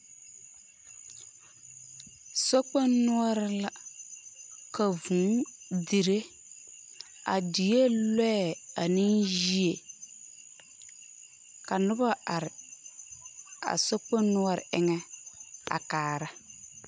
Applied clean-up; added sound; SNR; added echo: none; none; none; none.